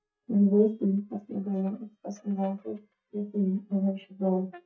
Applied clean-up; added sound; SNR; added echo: neural mask model DeepFilterNet 3.